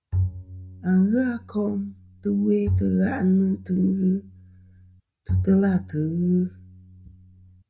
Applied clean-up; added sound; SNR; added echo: none; Bowed string instrument; 8 dB; none.